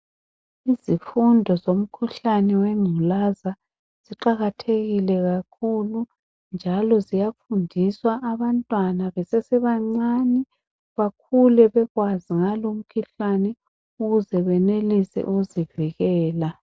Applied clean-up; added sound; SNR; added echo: none; none; none; none.